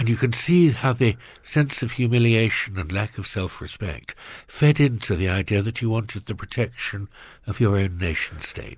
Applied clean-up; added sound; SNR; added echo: none; none; none; none.